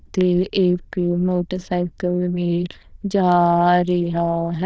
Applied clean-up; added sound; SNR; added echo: neural diffusion model UNIVERSE++.